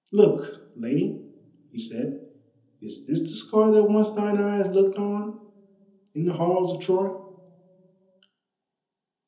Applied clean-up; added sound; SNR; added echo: none; none; none; reverberation time 1.2 s.